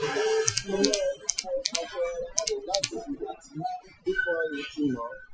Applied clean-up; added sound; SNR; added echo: classical method Wiener filter.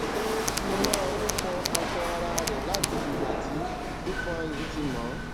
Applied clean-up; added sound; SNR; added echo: none; Rattle / Chatter / Hiss / Engine / Mechanisms + Tools; -4 dB; none.